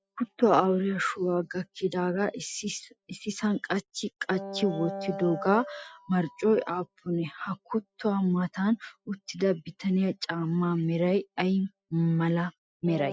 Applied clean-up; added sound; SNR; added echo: classical method Wiener filter.